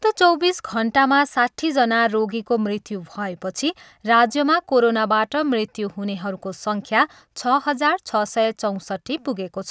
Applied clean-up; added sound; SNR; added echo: none; none; none; none.